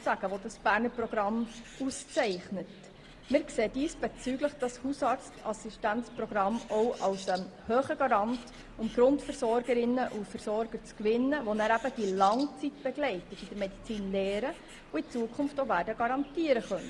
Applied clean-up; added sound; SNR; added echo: none; Bird; 19 dB; none.